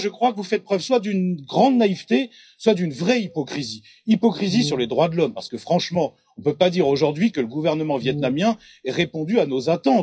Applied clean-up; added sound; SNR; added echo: classical method WPE with log-MMSE.